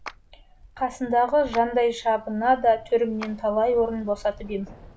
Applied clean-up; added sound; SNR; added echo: none; Keys jangling + Clapping; 20 dB; none.